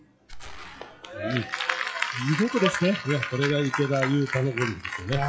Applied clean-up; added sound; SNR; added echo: classical method log-MMSE.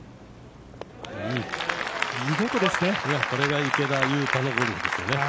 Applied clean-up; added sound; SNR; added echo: none; none; none; none.